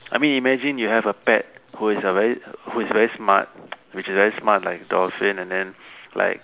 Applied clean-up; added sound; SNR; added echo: none; none; none; none.